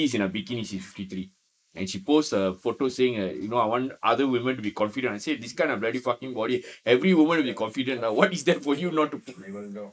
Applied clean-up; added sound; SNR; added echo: neural mask model Resemble Enhance denoiser.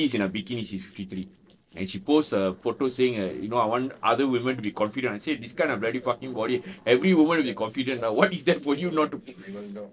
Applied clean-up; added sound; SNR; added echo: neural separator model SepFormer DNS4.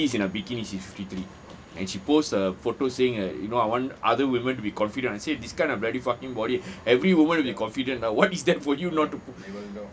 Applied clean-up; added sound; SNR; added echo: none; none; none; none.